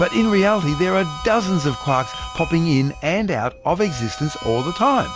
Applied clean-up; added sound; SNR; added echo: none; Harmonica; 14 dB; none.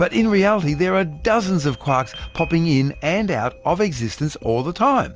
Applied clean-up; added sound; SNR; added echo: none; none; none; none.